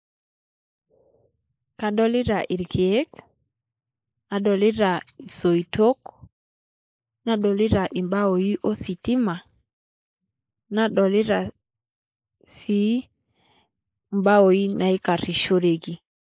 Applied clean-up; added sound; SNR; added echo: neural mask model Resemble Enhance denoiser.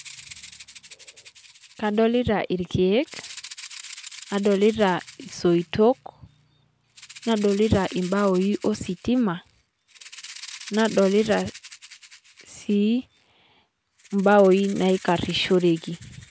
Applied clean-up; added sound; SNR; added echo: none; Rattle (instrument); 14 dB; none.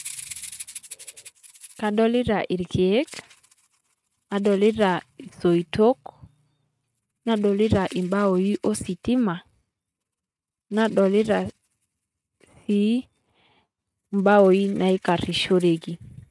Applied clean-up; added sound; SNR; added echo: neural mask model RNNoise.